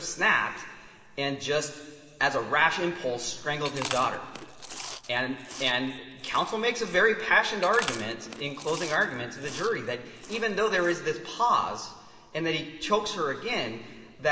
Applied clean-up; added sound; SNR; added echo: none; Chewing, mastication; 13 dB; reverberation time 2.6 s.